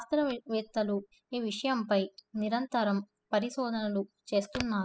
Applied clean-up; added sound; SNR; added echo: classical method spectral subtraction.